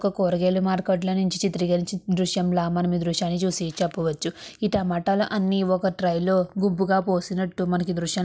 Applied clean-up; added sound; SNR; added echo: none; none; none; none.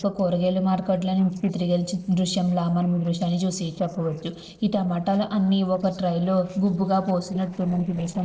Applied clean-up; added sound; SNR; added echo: neural separator model SepFormer DNS4.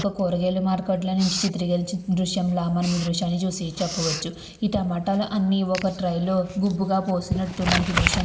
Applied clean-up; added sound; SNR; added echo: none; Writing; 8 dB; reverberation time 2.9 s.